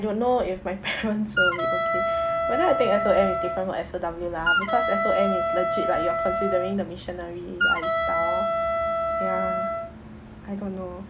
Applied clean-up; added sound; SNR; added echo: none; Wind instrument, woodwind instrument; -2 dB; none.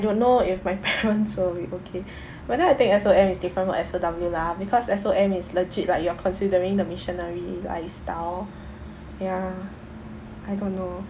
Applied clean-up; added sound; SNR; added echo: none; none; none; none.